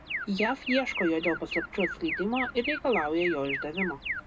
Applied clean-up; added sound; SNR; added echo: none; Alarm; 5 dB; reverberation time 0.2 s.